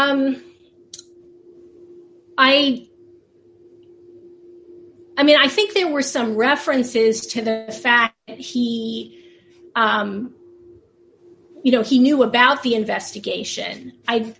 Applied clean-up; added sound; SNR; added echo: none; none; none; none.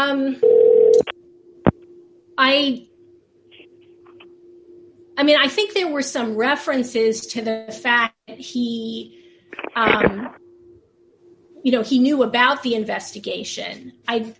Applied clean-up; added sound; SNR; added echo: none; Telephone; 2 dB; none.